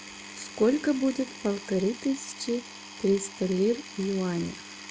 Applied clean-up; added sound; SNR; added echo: none; Power tool; 15 dB; none.